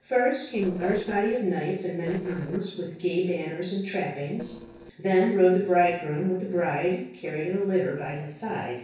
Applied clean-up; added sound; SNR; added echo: neural separator model SepFormer DNS4.